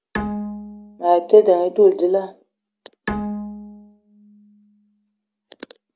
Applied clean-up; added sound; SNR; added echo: none; Bowed string instrument; 12 dB; none.